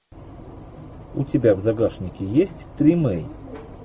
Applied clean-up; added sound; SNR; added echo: none; none; none; none.